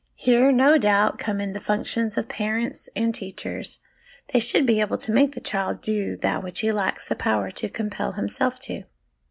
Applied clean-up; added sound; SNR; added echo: none; none; none; none.